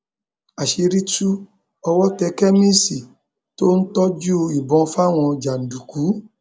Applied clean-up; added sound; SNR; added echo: none; none; none; none.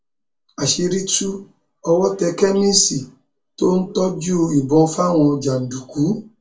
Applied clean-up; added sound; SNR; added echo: none; none; none; reverberation time 0.2 s.